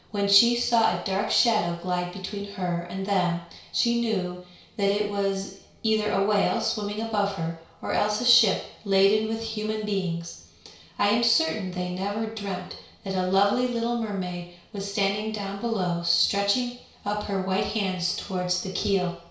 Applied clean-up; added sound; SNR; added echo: none; none; none; reverberation time 0.6 s.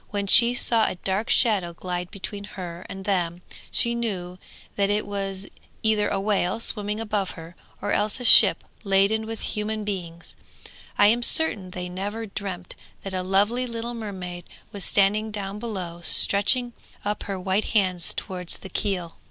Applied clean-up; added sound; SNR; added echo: none; none; none; none.